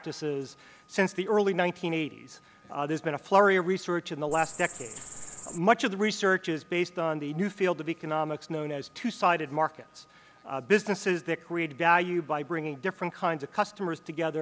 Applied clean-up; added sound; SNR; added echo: none; Cricket; 12 dB; none.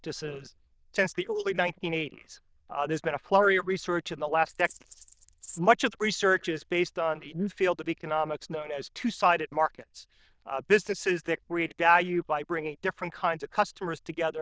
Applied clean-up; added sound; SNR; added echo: neural diffusion model UNIVERSE++.